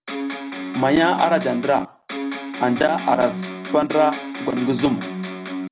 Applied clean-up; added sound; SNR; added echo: none; Electric guitar; 7 dB; none.